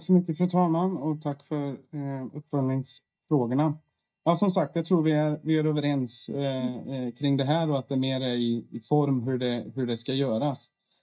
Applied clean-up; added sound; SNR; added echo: neural mask model DeepFilterNet 3.